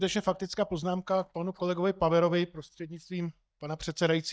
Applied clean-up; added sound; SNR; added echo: neural mask model DeepFilterNet 3.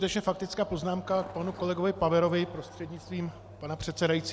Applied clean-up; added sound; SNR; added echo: none; Truck; 19 dB; none.